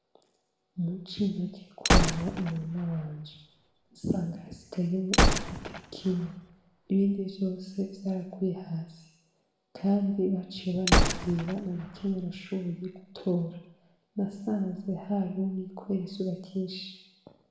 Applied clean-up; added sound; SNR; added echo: none; Gunshot, gunfire; -2 dB; reverberation time 0.9 s.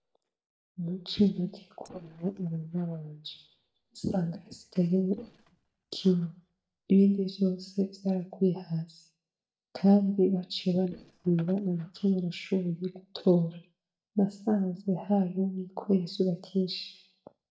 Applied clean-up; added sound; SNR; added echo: neural mask model DeepFilterNet 3.